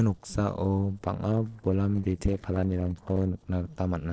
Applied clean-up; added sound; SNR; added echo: neural separator model SepFormer DNS4.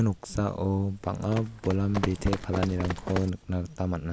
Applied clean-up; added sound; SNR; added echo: none; Run; 7 dB; none.